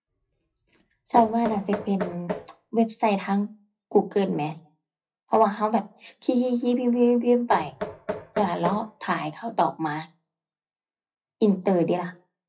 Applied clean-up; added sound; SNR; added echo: classical method WPE with log-MMSE.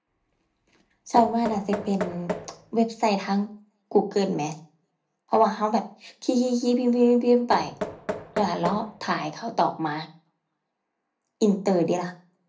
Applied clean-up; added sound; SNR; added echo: none; Knock; 11 dB; reverberation time 0.3 s.